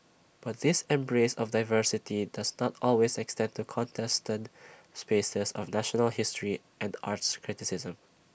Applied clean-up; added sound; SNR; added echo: none; none; none; none.